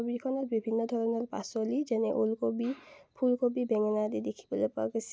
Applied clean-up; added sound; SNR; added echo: none; none; none; none.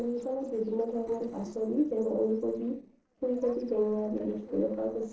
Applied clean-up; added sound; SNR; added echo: neural separator model SepFormer DNS4.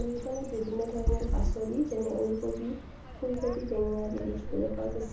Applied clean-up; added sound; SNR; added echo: none; Bird vocalization, bird call, bird song; 2 dB; reverberation time 1.2 s.